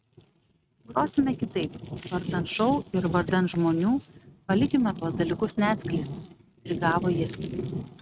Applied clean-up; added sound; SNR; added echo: neural mask model RNNoise.